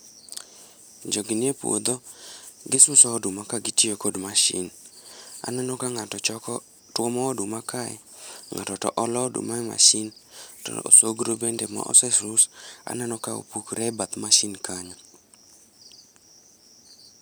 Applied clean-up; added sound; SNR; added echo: none; none; none; none.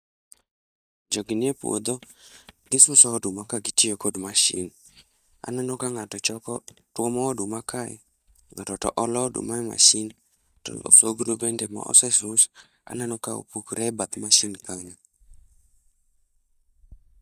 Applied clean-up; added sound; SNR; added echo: neural mask model DeepFilterNet 3.